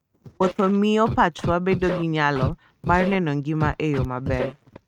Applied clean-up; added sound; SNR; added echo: neural mask model RNNoise.